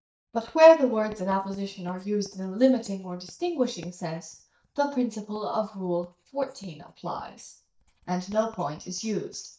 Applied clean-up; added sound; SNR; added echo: neural mask model DeepFilterNet 3.